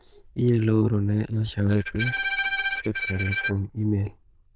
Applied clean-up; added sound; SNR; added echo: neural diffusion model UNIVERSE++.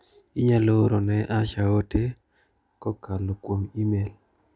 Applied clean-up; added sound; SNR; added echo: none; none; none; none.